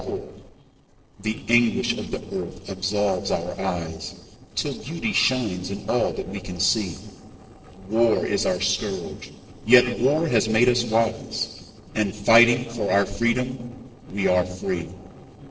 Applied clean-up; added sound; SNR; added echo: neural separator model SepFormer DNS4.